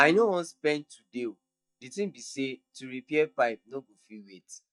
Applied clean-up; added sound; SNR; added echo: neural mask model DeepFilterNet 3.